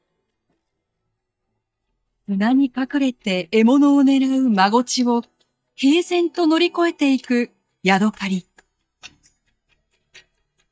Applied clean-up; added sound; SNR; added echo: neural mask model DeepFilterNet 3.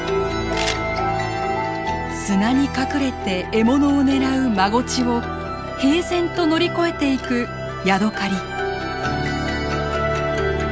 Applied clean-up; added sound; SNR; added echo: none; none; none; none.